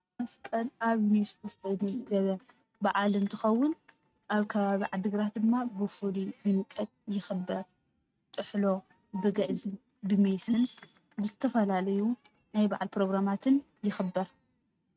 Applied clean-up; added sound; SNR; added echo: neural mask model RNNoise.